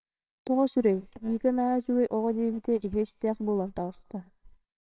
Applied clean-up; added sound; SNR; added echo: neural separator model SepFormer WHAMR!.